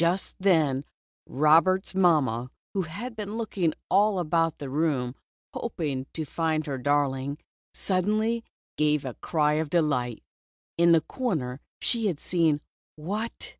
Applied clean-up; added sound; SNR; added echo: none; none; none; none.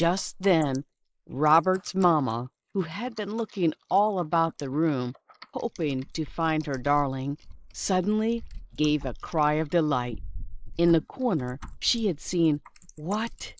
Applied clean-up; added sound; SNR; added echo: neural mask model Resemble Enhance denoiser.